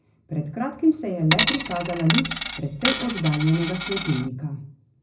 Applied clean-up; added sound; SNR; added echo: none; Coin (dropping); 3 dB; reverberation time 0.4 s.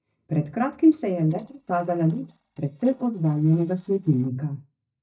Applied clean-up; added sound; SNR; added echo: neural mask model DeepFilterNet 3.